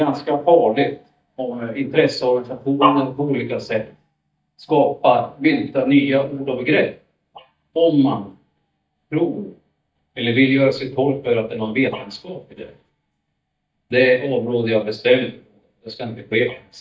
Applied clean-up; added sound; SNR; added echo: neural mask model DeepFilterNet 3.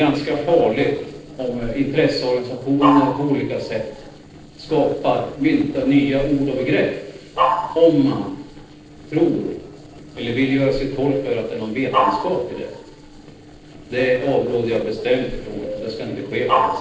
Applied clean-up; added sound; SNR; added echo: neural separator model SepFormer DNS4.